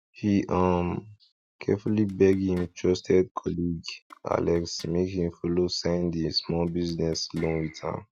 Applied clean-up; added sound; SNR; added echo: neural mask model RNNoise.